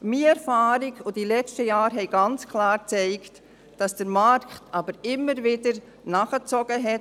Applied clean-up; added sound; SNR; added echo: none; none; none; none.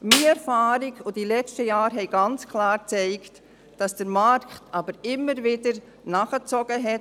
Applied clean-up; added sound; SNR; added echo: none; Snare drum; 2 dB; none.